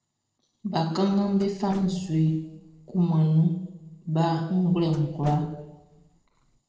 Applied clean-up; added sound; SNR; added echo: neural separator model SepFormer DNS4.